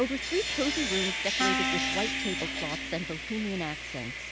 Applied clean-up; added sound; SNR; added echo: none; Sawing + Wind instrument, woodwind instrument; -2 dB; none.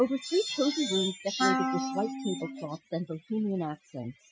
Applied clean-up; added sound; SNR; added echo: classical method Wiener filter.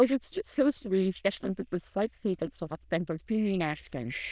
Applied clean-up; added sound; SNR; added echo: neural diffusion model UNIVERSE++.